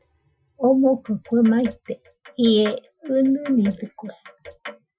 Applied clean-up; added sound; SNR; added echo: classical method Wiener filter.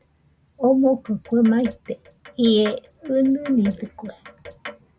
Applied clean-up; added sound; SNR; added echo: none; Clock; 19 dB; none.